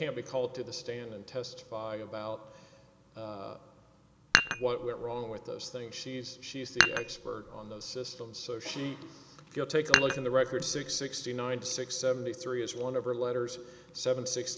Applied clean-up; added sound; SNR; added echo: none; Dishes, pots, and pans; -4 dB; none.